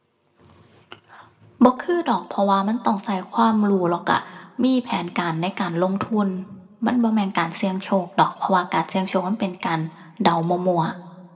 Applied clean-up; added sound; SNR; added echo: none; none; none; reverberation time 1.0 s.